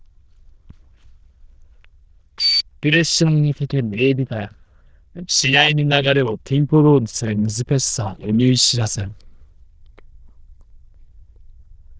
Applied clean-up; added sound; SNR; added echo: neural diffusion model UNIVERSE++.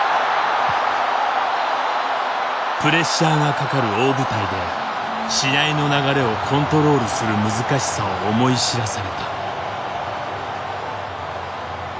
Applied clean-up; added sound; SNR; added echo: none; none; none; none.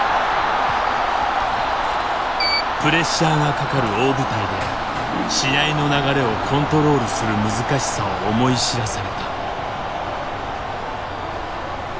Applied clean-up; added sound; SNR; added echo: none; Alarm; 10 dB; none.